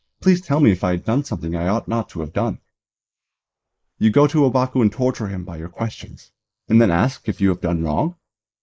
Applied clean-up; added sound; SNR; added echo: neural mask model Resemble Enhance denoiser.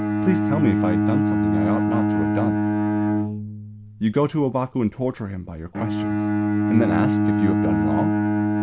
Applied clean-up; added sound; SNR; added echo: none; Bowed string instrument; -4 dB; none.